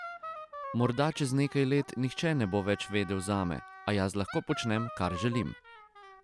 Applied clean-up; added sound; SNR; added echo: none; Wind instrument, woodwind instrument; 14 dB; none.